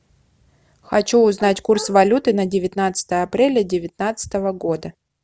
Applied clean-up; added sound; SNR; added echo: none; none; none; none.